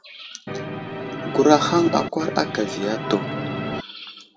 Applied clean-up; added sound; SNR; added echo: none; Musical instrument; 5 dB; reverberation time 2.1 s.